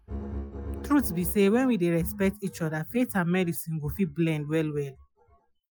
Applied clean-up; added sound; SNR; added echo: classical method Wiener filter.